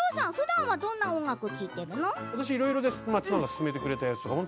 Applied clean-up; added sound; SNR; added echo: none; none; none; none.